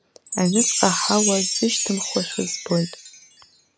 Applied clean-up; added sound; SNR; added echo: none; Chime; 2 dB; none.